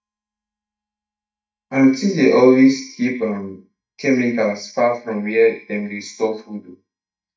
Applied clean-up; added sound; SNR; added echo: neural mask model DeepFilterNet 3.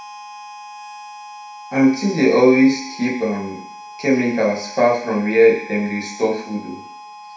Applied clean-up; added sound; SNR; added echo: none; Harmonica; 18 dB; reverberation time 0.6 s.